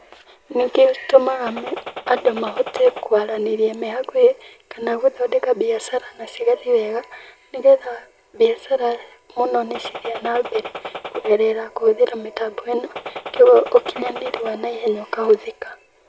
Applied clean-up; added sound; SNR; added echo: none; Gunshot, gunfire; 12 dB; none.